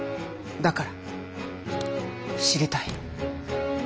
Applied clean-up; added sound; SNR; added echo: none; Crack; 20 dB; none.